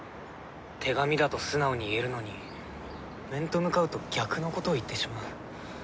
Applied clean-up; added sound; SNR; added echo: none; none; none; none.